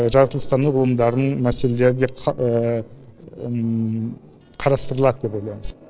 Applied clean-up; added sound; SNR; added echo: neural separator model SepFormer DNS4.